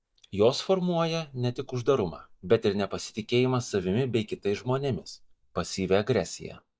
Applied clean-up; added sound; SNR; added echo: neural mask model DeepFilterNet 3.